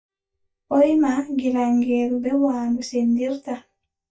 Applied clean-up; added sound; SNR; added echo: neural mask model DeepFilterNet 3.